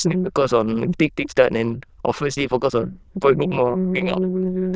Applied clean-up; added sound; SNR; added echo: neural diffusion model UNIVERSE++.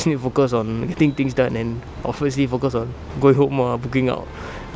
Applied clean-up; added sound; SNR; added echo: none; none; none; none.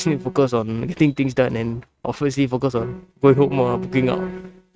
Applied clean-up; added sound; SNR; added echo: neural mask model RNNoise.